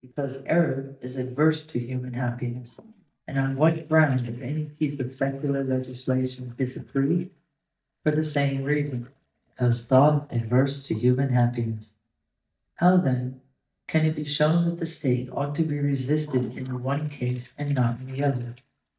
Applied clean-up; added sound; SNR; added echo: neural mask model DeepFilterNet 3.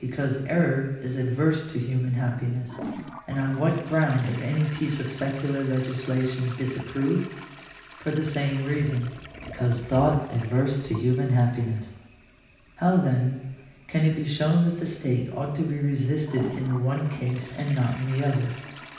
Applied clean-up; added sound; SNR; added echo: none; Toilet flush; 17 dB; reverberation time 0.9 s.